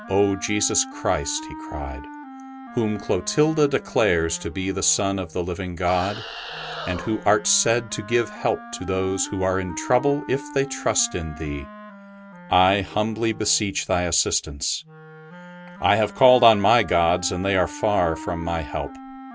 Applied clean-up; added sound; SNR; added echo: none; Animal + Wind instrument, woodwind instrument; 15 dB; none.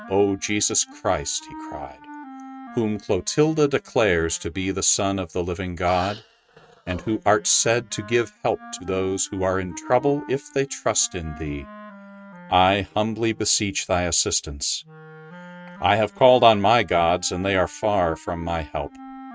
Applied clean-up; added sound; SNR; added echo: neural mask model RNNoise.